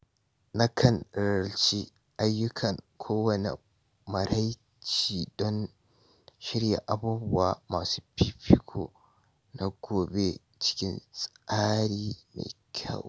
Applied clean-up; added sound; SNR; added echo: none; none; none; none.